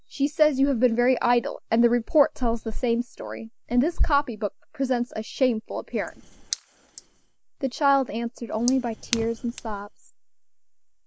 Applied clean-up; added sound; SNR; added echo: neural mask model Resemble Enhance denoiser.